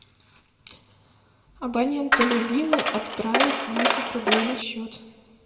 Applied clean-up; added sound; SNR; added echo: none; Coin (dropping); -3 dB; reverberation time 1.3 s.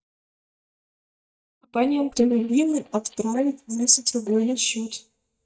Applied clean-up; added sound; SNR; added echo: neural mask model DeepFilterNet 3.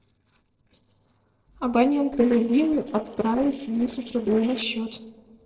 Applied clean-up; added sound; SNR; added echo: neural separator model SepFormer DNS4.